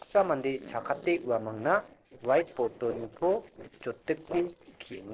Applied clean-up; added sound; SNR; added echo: neural separator model SepFormer DNS4.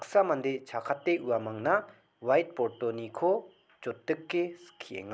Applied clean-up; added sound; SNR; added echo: none; none; none; none.